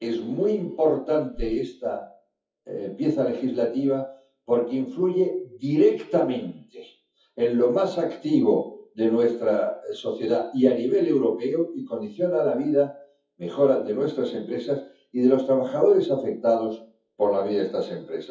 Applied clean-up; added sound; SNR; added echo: classical method WPE with log-MMSE.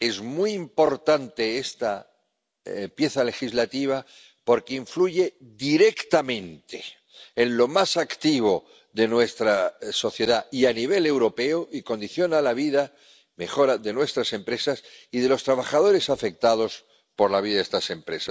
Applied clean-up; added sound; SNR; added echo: none; none; none; none.